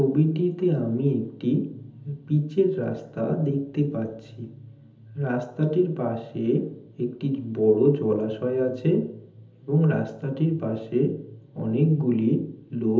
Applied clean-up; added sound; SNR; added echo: none; none; none; reverberation time 1.2 s.